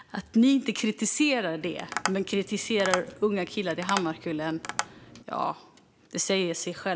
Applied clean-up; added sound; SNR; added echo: none; Tap; 8 dB; none.